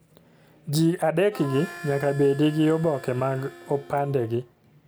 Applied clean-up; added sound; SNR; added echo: none; Harmonica; 18 dB; none.